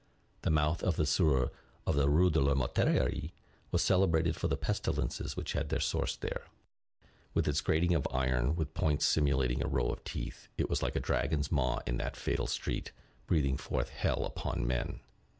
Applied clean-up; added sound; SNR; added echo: none; none; none; none.